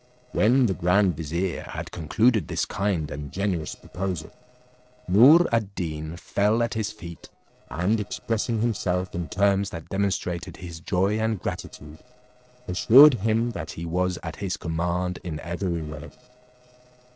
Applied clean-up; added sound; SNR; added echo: neural separator model SepFormer DNS4.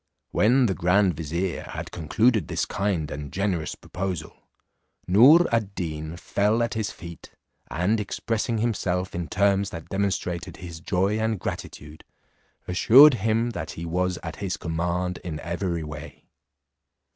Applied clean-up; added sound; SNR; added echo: none; none; none; none.